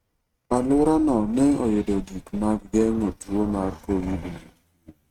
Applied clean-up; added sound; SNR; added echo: neural mask model RNNoise.